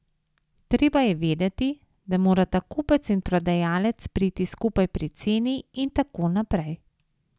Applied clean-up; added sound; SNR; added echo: none; none; none; none.